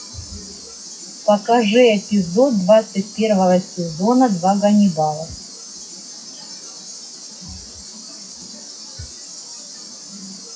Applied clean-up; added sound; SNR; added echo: classical method WPE with log-MMSE.